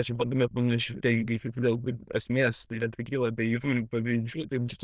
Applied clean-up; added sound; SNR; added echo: neural diffusion model UNIVERSE++.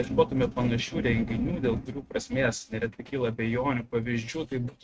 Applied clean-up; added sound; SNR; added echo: neural mask model RNNoise.